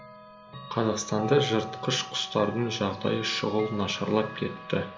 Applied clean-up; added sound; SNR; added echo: none; Chime / Clock; 12 dB; none.